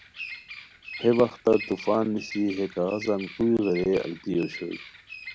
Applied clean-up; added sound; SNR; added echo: none; Bird vocalization, bird call, bird song; 15 dB; none.